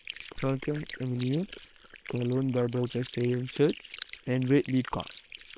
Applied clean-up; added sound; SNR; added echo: neural separator model SepFormer WHAM!.